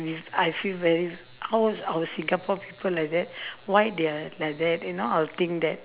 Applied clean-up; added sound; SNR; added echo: none; none; none; none.